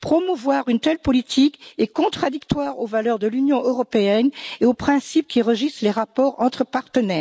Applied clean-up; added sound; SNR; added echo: none; none; none; none.